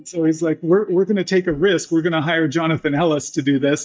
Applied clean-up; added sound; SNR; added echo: neural mask model DeepFilterNet 3.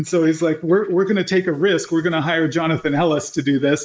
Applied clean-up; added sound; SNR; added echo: neural mask model Resemble Enhance denoiser.